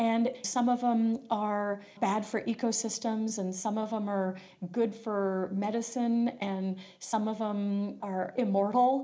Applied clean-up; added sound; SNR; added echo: none; none; none; reverberation time 0.4 s.